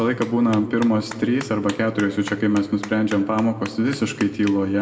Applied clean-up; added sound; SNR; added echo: none; Clapping; 18 dB; reverberation time 1.6 s.